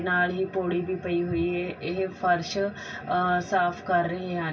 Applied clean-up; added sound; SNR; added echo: none; none; none; reverberation time 0.2 s.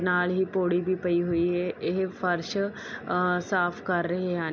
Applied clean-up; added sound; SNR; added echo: none; none; none; none.